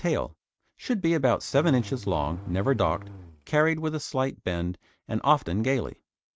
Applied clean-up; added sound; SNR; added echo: neural mask model RNNoise.